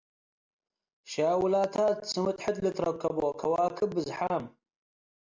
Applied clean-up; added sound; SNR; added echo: none; none; none; none.